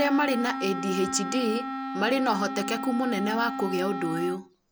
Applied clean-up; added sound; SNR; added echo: none; Wind instrument, woodwind instrument; 6 dB; none.